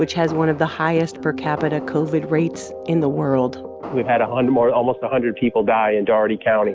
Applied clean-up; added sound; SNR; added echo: none; Fireworks; 18 dB; none.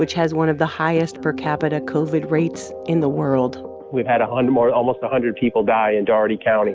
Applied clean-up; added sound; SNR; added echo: none; none; none; none.